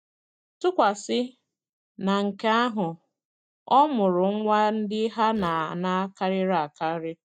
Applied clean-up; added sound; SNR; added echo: neural mask model DeepFilterNet 3.